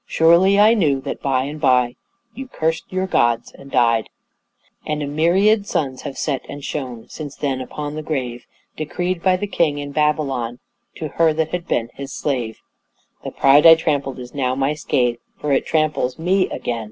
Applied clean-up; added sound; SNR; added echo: none; none; none; none.